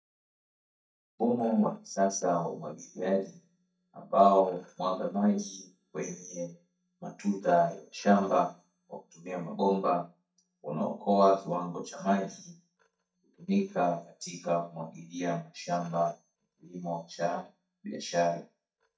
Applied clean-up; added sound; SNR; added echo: neural mask model DeepFilterNet 3.